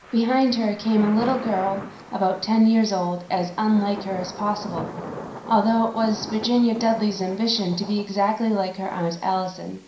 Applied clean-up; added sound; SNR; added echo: none; Thunder / Rain; 15 dB; reverberation time 0.5 s.